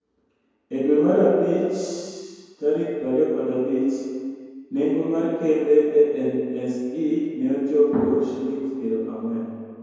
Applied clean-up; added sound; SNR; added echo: none; none; none; reverberation time 2.2 s.